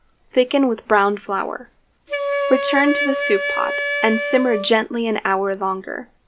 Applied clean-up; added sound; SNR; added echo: none; Wind instrument, woodwind instrument; 4 dB; none.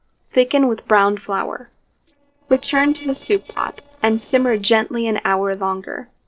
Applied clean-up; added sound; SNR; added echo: neural separator model SepFormer DNS4.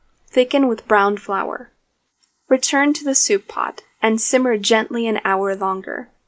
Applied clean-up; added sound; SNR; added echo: neural mask model Resemble Enhance denoiser.